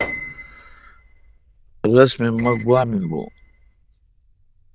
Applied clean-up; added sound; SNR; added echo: neural diffusion model UNIVERSE++.